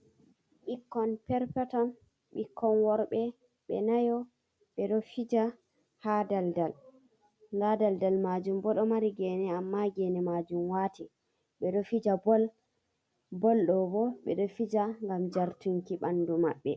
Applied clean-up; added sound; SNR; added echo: none; none; none; none.